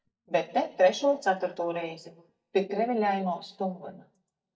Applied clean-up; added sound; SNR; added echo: neural mask model DeepFilterNet 3.